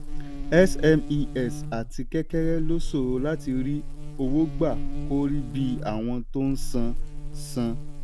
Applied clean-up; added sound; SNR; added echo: none; Buzz; 2 dB; none.